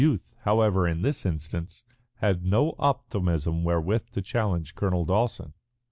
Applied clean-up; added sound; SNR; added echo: none; none; none; none.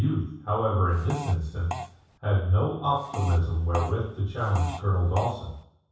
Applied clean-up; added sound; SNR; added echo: none; Fart; 13 dB; reverberation time 0.7 s.